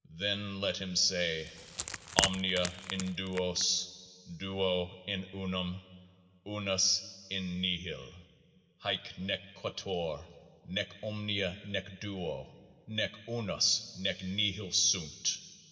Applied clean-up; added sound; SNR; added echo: none; Wood; 4 dB; reverberation time 1.7 s.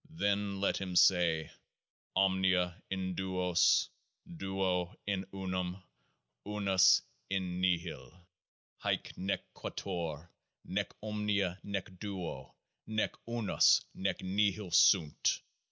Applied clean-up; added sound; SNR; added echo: none; none; none; none.